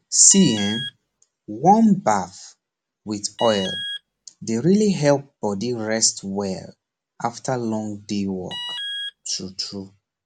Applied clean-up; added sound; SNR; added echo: none; Alarm; 9 dB; none.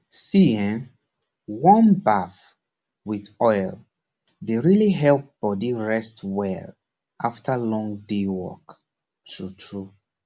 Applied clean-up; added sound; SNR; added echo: none; none; none; none.